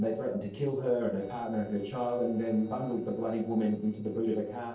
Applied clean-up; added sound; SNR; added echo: neural separator model SepFormer DNS4.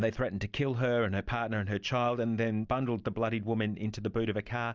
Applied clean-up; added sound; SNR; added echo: none; none; none; none.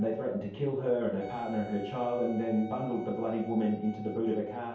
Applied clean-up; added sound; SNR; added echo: none; Wind instrument, woodwind instrument; 16 dB; reverberation time 0.7 s.